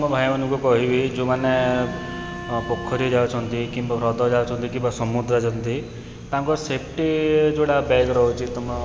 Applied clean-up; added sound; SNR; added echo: none; Bowed string instrument; 14 dB; none.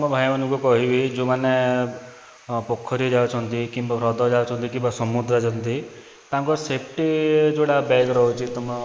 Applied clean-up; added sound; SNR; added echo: neural mask model Resemble Enhance denoiser.